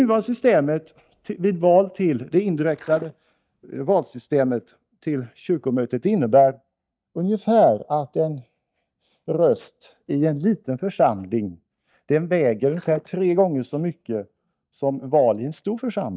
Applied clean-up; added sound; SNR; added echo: neural mask model DeepFilterNet 3.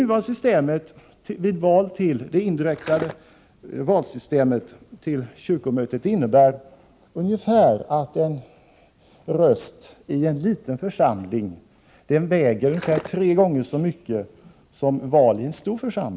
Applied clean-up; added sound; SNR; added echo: none; Skateboard; 10 dB; none.